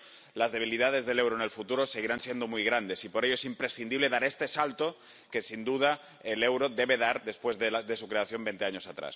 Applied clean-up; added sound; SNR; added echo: none; none; none; none.